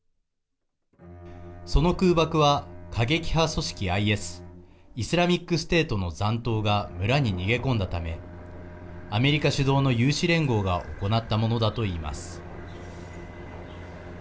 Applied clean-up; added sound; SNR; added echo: none; Bowed string instrument; 18 dB; none.